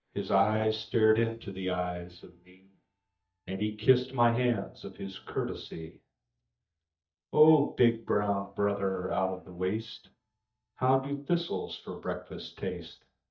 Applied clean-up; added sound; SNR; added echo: neural mask model DeepFilterNet 3.